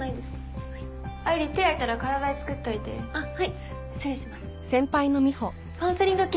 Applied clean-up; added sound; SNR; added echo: none; none; none; none.